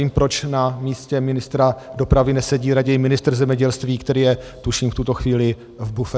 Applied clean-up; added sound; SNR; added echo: none; none; none; none.